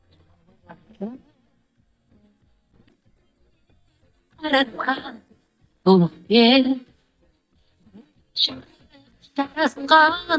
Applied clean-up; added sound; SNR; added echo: neural mask model DeepFilterNet 3.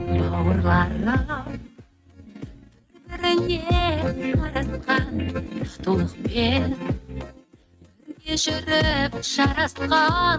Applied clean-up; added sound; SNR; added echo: neural mask model RNNoise.